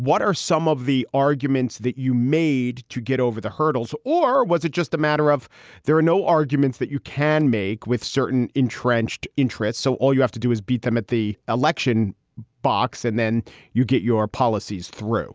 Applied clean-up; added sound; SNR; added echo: none; none; none; none.